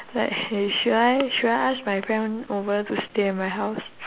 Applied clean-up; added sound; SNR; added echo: none; none; none; none.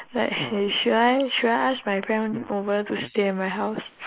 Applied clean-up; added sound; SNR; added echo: neural mask model Resemble Enhance denoiser.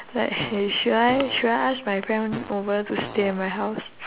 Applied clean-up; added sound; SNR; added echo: none; Fart; 14 dB; none.